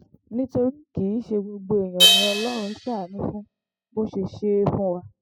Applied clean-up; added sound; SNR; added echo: classical method spectral subtraction.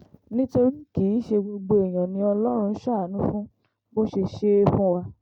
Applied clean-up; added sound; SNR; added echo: none; none; none; none.